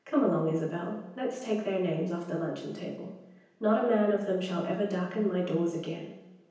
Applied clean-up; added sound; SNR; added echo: none; none; none; reverberation time 0.9 s.